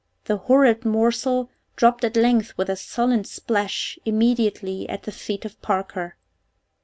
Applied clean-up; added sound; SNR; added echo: none; none; none; none.